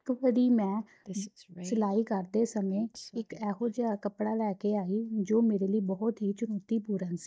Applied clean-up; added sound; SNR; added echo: neural mask model DeepFilterNet 3.